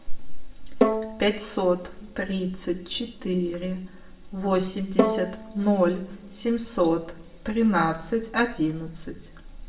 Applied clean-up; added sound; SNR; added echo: none; Bowed string instrument; 4 dB; reverberation time 0.6 s.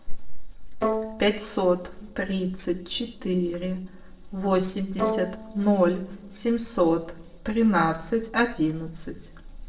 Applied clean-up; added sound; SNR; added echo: neural separator model SepFormer DNS4.